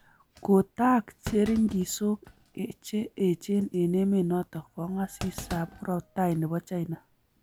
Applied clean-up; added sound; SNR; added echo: none; Thump, thud; 18 dB; none.